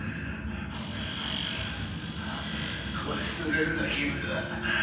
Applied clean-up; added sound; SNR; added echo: none; Tools; 4 dB; reverberation time 0.9 s.